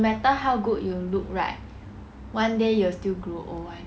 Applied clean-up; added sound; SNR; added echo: none; none; none; none.